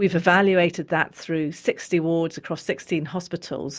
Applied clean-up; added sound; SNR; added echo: none; none; none; none.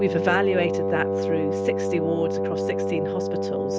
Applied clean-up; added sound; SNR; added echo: none; Wind instrument, woodwind instrument; -3 dB; none.